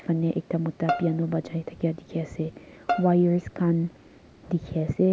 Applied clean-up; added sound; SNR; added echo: none; Bowed string instrument; 10 dB; none.